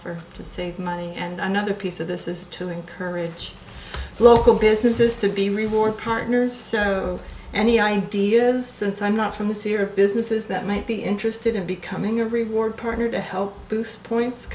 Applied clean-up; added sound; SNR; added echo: none; none; none; none.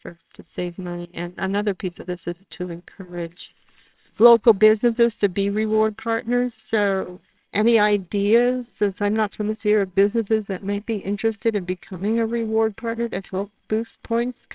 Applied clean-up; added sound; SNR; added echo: neural separator model SepFormer WHAMR!.